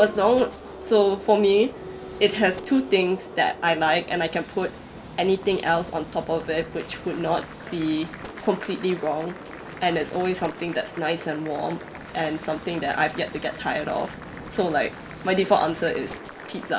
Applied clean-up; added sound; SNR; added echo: none; Gunshot, gunfire + Applause; 14 dB; none.